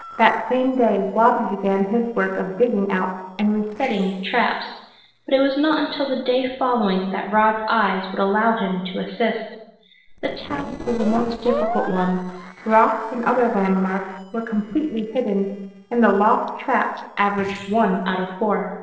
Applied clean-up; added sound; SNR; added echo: neural separator model SepFormer DNS4.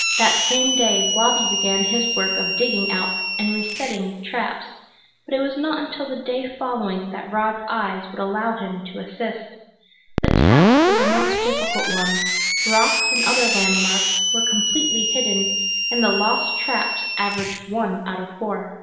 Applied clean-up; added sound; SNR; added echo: none; Screech; -2 dB; reverberation time 0.9 s.